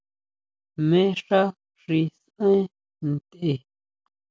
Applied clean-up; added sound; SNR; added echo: none; none; none; none.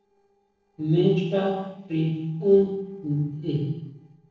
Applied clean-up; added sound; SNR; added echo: neural separator model SepFormer DNS4.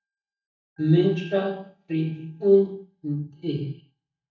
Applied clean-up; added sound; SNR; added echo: neural mask model DeepFilterNet 3.